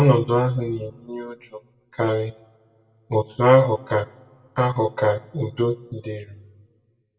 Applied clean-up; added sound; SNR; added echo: none; none; none; reverberation time 1.2 s.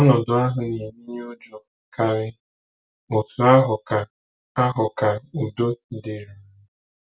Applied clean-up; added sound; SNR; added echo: none; none; none; none.